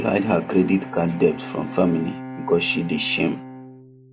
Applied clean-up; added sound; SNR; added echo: none; Bowed string instrument; 13 dB; none.